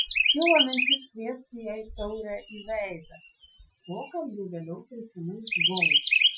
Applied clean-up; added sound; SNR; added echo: classical method Wiener filter.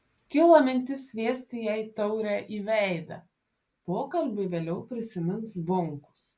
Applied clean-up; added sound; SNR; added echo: none; none; none; none.